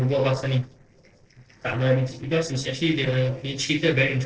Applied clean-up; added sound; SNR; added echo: neural separator model SepFormer DNS4.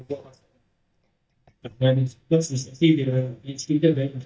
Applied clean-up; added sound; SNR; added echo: neural mask model DeepFilterNet 3.